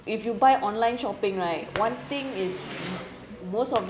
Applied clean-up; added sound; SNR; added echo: none; Engine + Shatter; 13 dB; none.